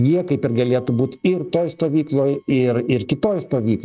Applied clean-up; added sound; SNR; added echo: neural separator model SepFormer DNS4.